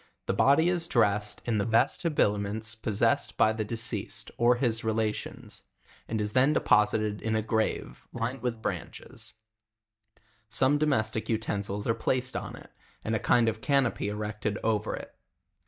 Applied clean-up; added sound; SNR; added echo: neural mask model DeepFilterNet 3.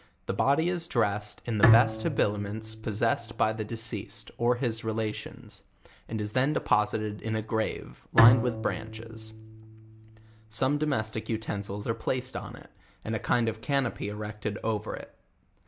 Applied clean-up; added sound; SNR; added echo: none; Bowed string instrument; 1 dB; none.